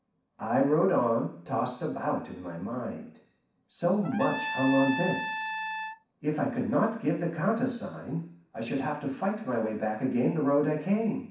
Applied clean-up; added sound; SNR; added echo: none; Trumpet; 6 dB; reverberation time 0.6 s.